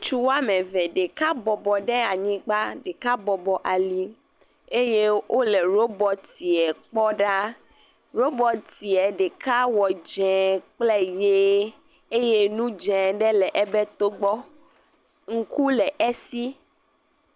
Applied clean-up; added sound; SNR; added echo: none; none; none; none.